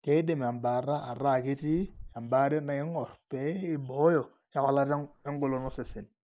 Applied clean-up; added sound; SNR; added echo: neural mask model Resemble Enhance denoiser.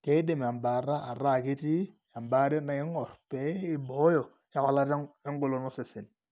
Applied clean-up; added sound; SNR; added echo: none; none; none; none.